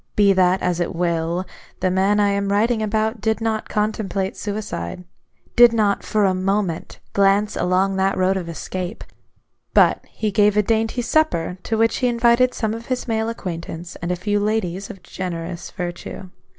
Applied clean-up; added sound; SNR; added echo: none; none; none; none.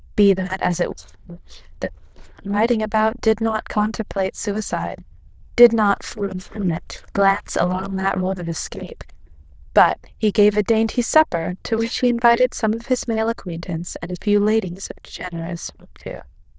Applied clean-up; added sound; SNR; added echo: neural diffusion model UNIVERSE++.